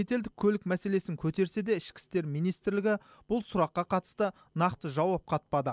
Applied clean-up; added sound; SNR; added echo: none; none; none; none.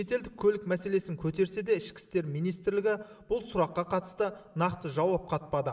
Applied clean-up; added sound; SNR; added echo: none; none; none; reverberation time 1.7 s.